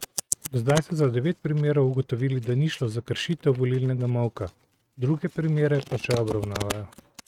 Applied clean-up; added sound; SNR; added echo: neural mask model RNNoise.